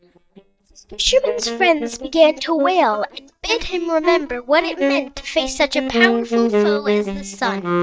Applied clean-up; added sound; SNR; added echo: neural mask model DeepFilterNet 3.